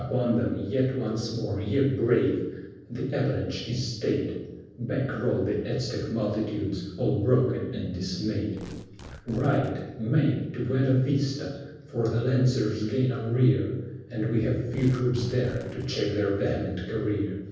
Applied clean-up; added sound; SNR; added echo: neural separator model SepFormer DNS4.